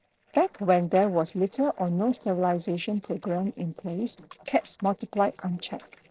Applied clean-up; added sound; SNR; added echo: neural separator model SepFormer DNS4.